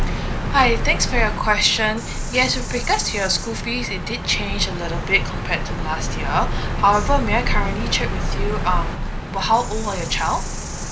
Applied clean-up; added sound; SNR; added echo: none; Bird vocalization, bird call, bird song; 1 dB; none.